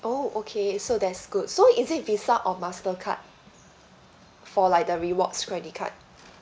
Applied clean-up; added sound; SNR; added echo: none; none; none; none.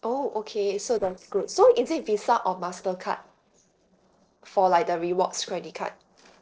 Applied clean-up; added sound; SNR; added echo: neural separator model SepFormer DNS4.